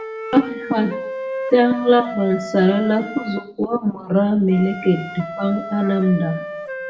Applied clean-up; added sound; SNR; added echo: none; Wind instrument, woodwind instrument; 11 dB; reverberation time 0.6 s.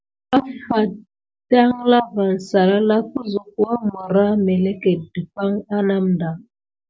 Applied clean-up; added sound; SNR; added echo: none; none; none; none.